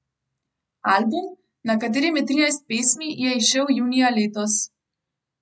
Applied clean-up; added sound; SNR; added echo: none; none; none; none.